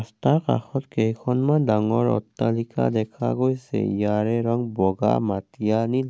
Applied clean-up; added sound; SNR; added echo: none; none; none; none.